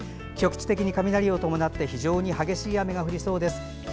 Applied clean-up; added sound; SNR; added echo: none; none; none; none.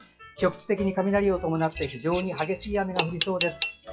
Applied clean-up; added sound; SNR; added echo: classical method WPE with log-MMSE.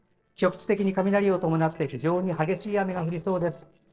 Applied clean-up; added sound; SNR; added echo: neural separator model SepFormer DNS4.